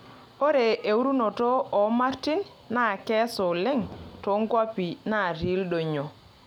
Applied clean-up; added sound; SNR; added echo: none; none; none; none.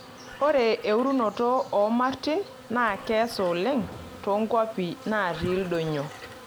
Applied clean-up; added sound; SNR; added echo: none; Insect + Engine; 18 dB; none.